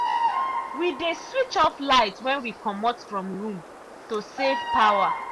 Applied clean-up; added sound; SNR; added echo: none; Bird vocalization, bird call, bird song; 5 dB; none.